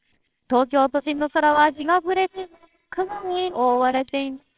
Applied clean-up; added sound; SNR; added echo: neural separator model SepFormer WHAMR!.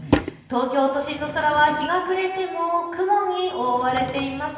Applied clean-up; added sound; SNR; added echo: none; Drawer open or close / Wood; 9 dB; reverberation time 1.4 s.